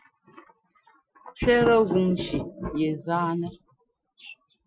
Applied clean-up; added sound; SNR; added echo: classical method Wiener filter.